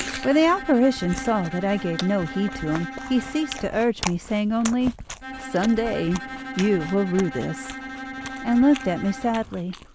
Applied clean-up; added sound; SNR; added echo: none; Bowed string instrument + Chewing, mastication; 10 dB; none.